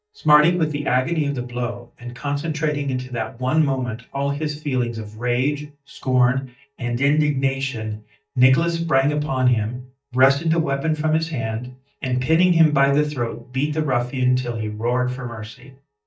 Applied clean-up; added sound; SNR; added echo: neural mask model DeepFilterNet 3.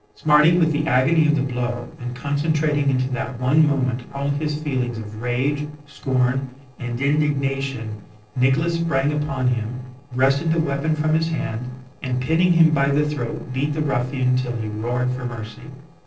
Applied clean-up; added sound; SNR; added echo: neural separator model SepFormer DNS4.